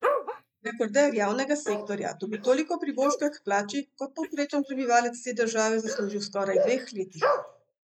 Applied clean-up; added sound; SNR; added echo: neural mask model Resemble Enhance denoiser.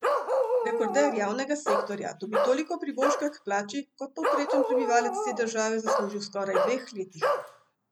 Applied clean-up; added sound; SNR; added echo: none; Bark; -1 dB; none.